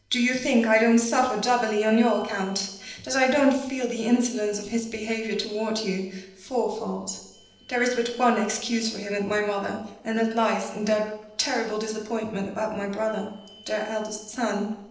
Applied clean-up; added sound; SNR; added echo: neural separator model SepFormer DNS4.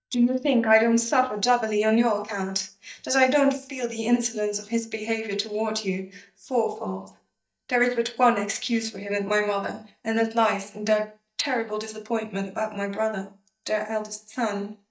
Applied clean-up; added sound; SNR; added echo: neural mask model DeepFilterNet 3.